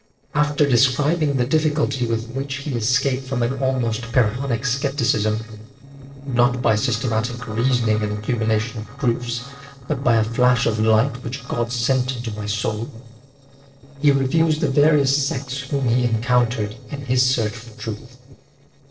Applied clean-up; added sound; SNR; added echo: neural separator model SepFormer DNS4.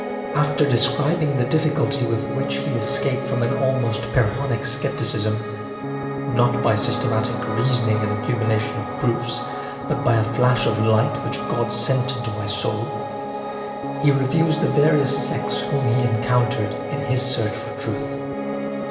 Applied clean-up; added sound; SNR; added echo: none; Piano; 5 dB; reverberation time 1.2 s.